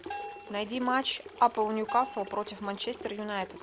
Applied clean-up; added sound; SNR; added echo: none; Bell + Sink (filling or washing) / Water tap, faucet; 12 dB; none.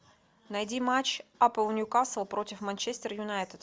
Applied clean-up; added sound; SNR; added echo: none; none; none; none.